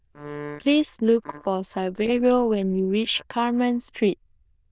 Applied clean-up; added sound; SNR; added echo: neural diffusion model UNIVERSE++.